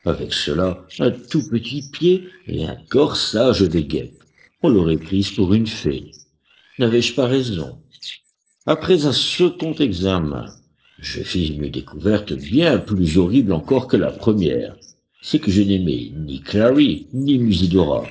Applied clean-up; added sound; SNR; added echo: neural separator model SepFormer DNS4.